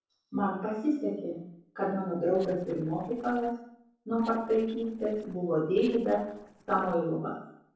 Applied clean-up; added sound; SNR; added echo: neural separator model SepFormer DNS4.